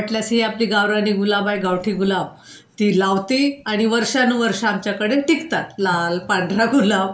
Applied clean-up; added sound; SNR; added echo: neural mask model Resemble Enhance denoiser.